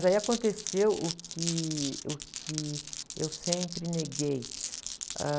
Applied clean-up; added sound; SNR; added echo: none; Glass; 7 dB; none.